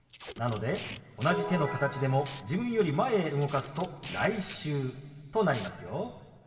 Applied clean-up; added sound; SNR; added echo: none; Packing tape, duct tape; 16 dB; reverberation time 1.8 s.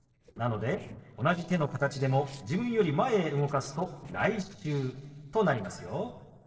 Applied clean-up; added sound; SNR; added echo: neural separator model SepFormer DNS4.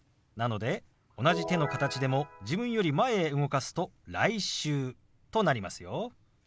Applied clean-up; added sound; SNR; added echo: none; none; none; none.